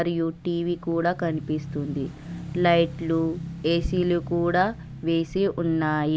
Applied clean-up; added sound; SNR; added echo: none; Motorcycle / Engine; 11 dB; none.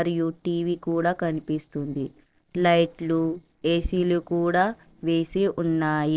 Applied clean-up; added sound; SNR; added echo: neural separator model SepFormer DNS4.